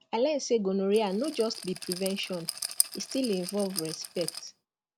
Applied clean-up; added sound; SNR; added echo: none; Rattle; 7 dB; none.